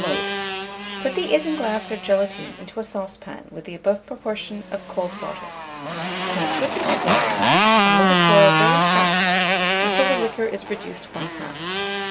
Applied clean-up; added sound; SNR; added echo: none; Motorcycle; -4 dB; none.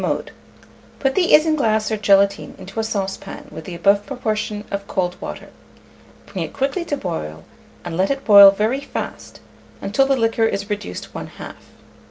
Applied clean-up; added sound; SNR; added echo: none; none; none; none.